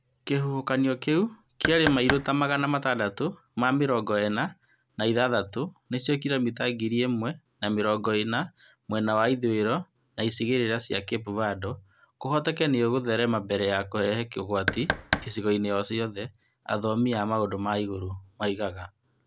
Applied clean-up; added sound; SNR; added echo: none; Knock; 4 dB; none.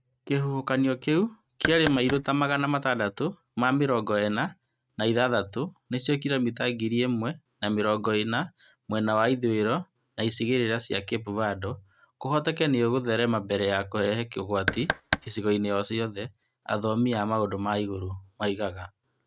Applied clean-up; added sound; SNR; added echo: neural mask model RNNoise.